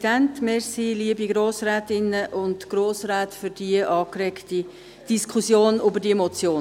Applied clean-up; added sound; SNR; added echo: none; none; none; none.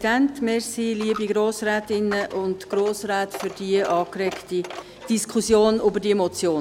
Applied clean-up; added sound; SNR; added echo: none; Coin (dropping); 17 dB; none.